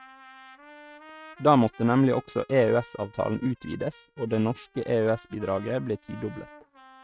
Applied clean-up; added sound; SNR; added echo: neural mask model RNNoise.